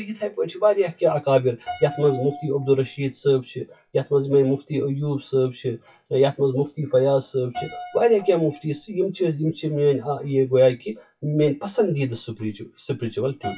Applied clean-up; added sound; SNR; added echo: classical method WPE with log-MMSE.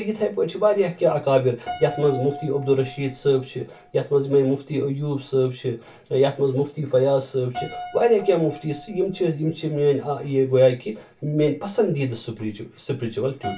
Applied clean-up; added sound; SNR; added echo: none; Piano; 18 dB; reverberation time 0.2 s.